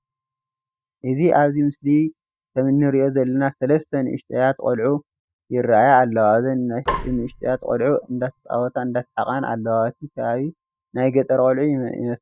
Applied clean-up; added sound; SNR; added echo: neural mask model DeepFilterNet 3.